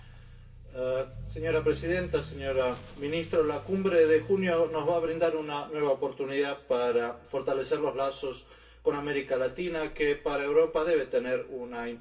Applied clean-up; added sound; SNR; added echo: none; Accelerating, revving, vroom / Motor vehicle (road); 17 dB; reverberation time 0.2 s.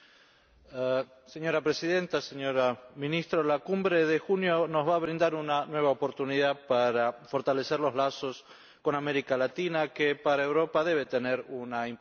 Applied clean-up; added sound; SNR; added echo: none; none; none; none.